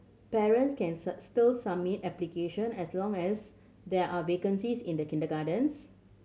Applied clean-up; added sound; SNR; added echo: none; none; none; none.